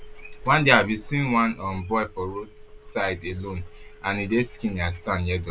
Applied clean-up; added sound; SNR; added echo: none; Telephone; 16 dB; none.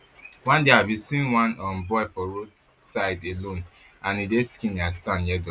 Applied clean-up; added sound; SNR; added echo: none; none; none; none.